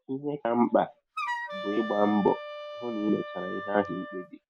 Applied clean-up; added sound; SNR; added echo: none; Wind instrument, woodwind instrument; 9 dB; none.